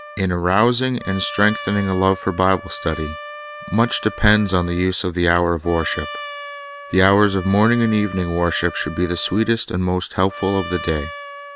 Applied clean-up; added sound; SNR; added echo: none; Trumpet; 14 dB; none.